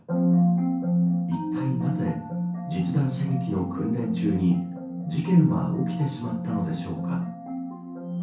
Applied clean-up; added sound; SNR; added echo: none; none; none; reverberation time 0.6 s.